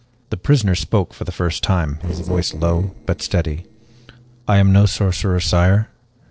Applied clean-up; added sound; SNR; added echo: neural separator model SepFormer DNS4.